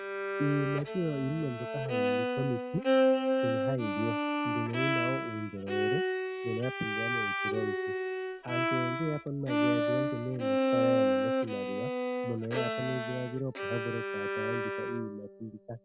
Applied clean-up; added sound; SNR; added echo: none; Bowed string instrument; -4 dB; none.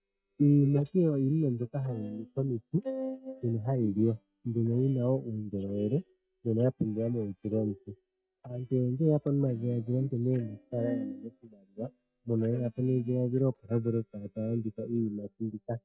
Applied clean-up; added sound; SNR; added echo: neural mask model DeepFilterNet 3.